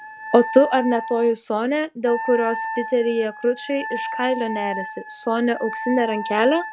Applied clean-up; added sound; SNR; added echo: none; Wind instrument, woodwind instrument; 9 dB; none.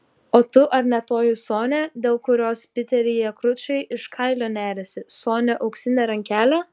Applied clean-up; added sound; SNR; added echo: none; none; none; none.